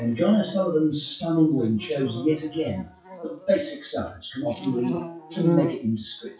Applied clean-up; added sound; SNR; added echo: classical method WPE with log-MMSE.